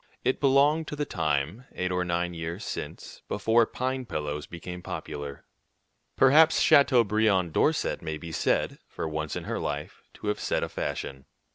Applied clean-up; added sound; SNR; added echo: none; none; none; none.